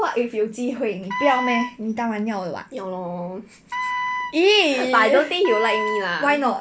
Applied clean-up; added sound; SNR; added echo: none; Wind instrument, woodwind instrument; 7 dB; none.